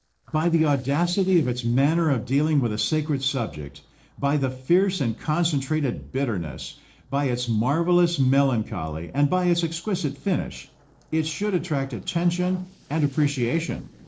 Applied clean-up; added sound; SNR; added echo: neural separator model SepFormer DNS4.